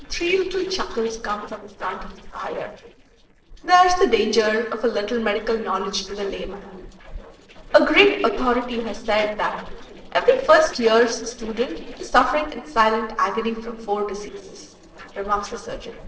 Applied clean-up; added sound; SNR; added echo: neural separator model SepFormer DNS4.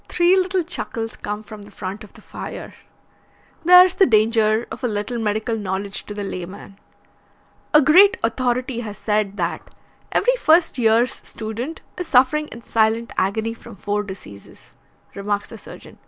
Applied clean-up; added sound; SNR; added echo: none; none; none; none.